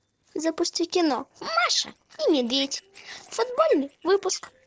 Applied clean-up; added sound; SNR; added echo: neural separator model SepFormer DNS4.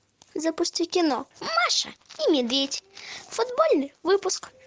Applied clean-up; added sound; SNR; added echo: none; none; none; none.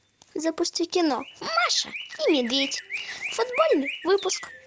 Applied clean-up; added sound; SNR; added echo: none; Chirp, tweet; 12 dB; none.